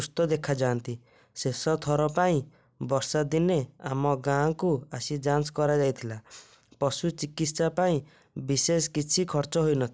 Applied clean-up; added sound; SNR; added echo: none; none; none; none.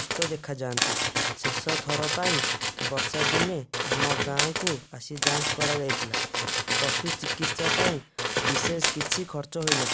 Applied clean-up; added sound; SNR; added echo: none; Tools; -5 dB; none.